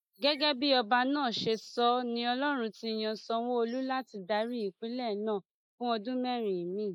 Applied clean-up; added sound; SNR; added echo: neural mask model Resemble Enhance denoiser.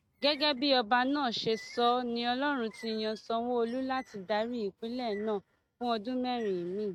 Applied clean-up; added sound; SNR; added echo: neural mask model RNNoise.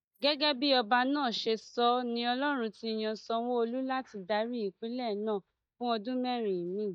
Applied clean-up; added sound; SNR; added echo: neural mask model DeepFilterNet 3.